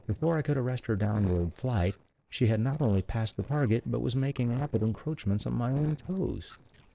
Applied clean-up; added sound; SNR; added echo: neural separator model SepFormer DNS4.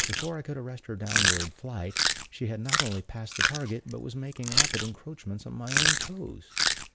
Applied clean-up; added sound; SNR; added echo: none; Chewing, mastication; -5 dB; none.